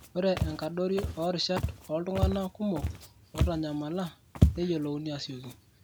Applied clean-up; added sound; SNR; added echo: none; Walk, footsteps; 0 dB; none.